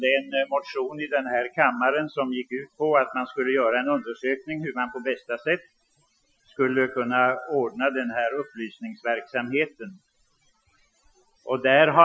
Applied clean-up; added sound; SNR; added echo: classical method Wiener filter.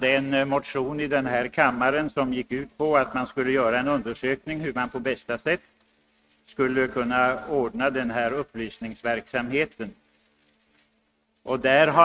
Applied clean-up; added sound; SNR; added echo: neural mask model RNNoise.